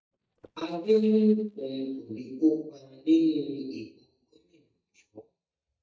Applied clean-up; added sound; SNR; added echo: neural mask model DeepFilterNet 3.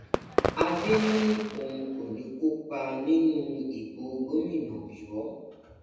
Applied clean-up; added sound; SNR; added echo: none; Fireworks; 2 dB; reverberation time 1.1 s.